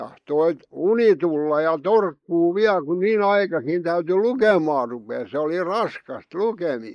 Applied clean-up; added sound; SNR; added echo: neural mask model Resemble Enhance denoiser.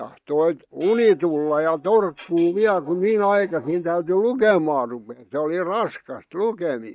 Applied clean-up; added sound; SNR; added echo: neural mask model DeepFilterNet 3.